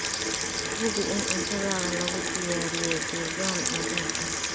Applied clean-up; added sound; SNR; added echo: none; Sink (filling or washing) / Water tap, faucet; -4 dB; none.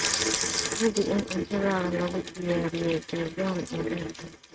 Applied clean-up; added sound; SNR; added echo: neural mask model RNNoise.